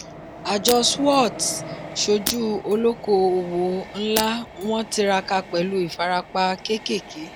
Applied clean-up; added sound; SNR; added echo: none; Shatter + Train; 12 dB; none.